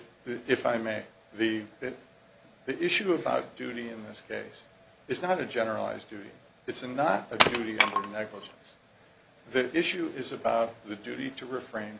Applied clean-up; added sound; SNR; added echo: none; Wood; -4 dB; none.